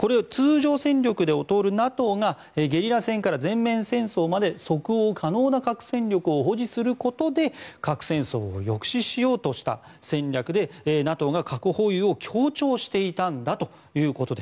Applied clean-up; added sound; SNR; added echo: none; none; none; none.